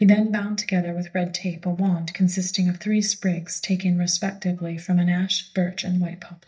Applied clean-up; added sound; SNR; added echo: neural mask model DeepFilterNet 3.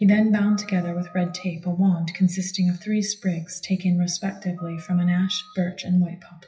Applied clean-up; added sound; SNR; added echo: classical method WPE with log-MMSE.